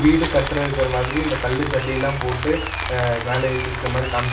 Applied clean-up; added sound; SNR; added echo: none; Rain; 7 dB; reverberation time 0.3 s.